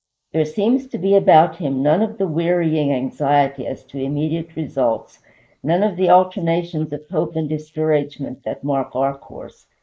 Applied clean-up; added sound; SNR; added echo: neural mask model Resemble Enhance denoiser.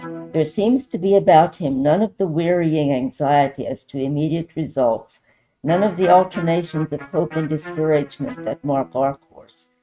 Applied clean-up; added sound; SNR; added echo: neural mask model RNNoise.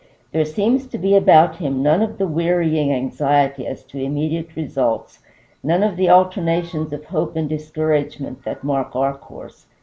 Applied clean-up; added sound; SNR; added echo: none; none; none; none.